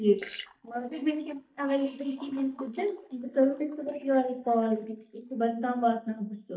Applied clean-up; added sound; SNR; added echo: neural mask model DeepFilterNet 3.